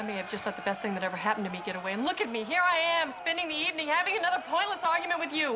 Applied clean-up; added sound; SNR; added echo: none; Crowd; 13 dB; none.